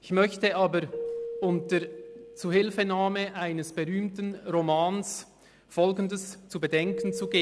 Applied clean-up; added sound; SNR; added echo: none; Keyboard (musical); 13 dB; none.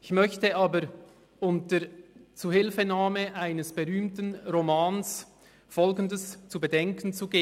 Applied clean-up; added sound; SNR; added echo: none; none; none; none.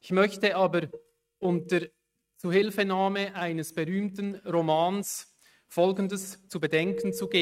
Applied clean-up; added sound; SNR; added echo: neural mask model RNNoise.